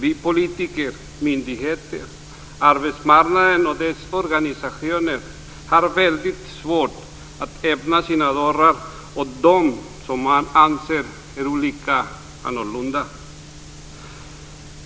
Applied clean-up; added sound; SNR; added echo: none; none; none; none.